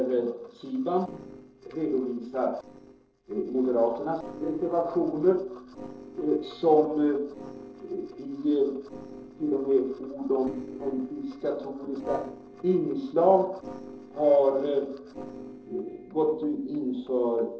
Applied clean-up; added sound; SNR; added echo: neural separator model SepFormer DNS4.